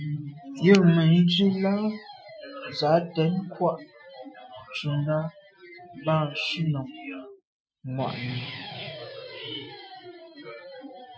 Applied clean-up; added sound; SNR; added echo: classical method Wiener filter.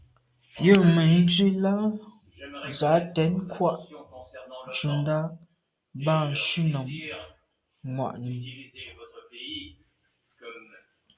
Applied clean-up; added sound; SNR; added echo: none; none; none; none.